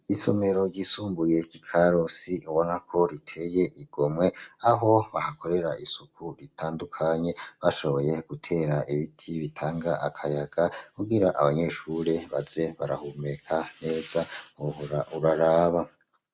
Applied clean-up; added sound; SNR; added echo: none; none; none; none.